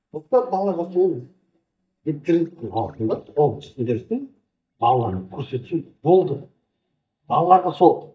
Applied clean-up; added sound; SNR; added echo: neural mask model DeepFilterNet 3.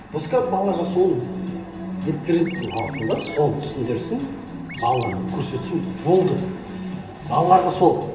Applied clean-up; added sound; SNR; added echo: none; Chirp, tweet; 15 dB; reverberation time 2.7 s.